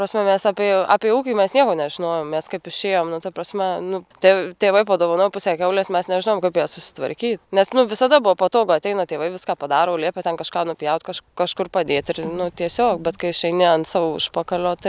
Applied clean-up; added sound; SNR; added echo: none; none; none; none.